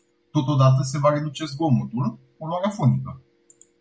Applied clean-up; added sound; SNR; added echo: none; none; none; none.